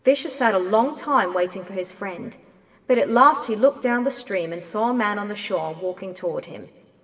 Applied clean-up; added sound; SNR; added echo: none; none; none; reverberation time 3.0 s.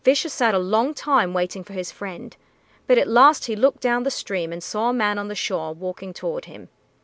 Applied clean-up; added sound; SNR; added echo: none; none; none; none.